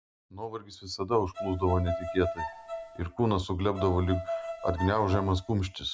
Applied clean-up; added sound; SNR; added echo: none; Bowed string instrument; 7 dB; none.